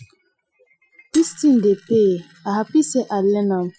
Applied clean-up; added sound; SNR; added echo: classical method Wiener filter.